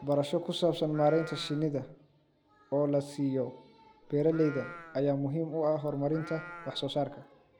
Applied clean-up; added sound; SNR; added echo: none; Livestock, farm animals, working animals; 17 dB; none.